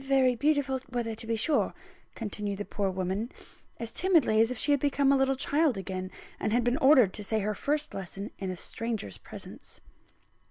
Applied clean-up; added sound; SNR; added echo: none; none; none; none.